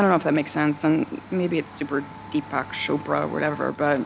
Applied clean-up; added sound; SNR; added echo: none; Domestic sounds, home sounds; 16 dB; none.